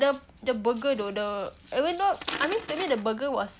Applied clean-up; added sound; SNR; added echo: none; Coin (dropping); 11 dB; none.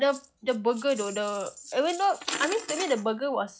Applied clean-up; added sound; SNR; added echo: classical method log-MMSE.